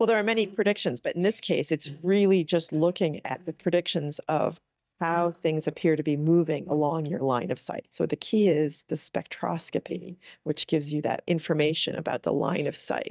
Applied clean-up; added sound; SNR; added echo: neural mask model DeepFilterNet 3.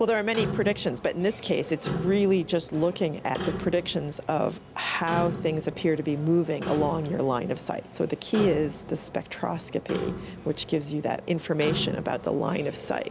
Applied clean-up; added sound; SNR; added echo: none; Clock; 9 dB; none.